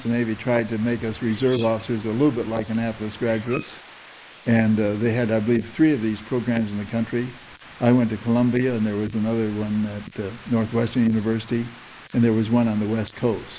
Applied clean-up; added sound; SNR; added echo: neural mask model Resemble Enhance denoiser.